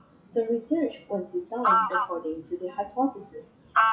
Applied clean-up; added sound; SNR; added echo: classical method WPE with log-MMSE.